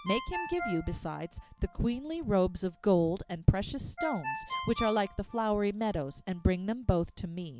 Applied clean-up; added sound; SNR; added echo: none; Ringtone; 12 dB; none.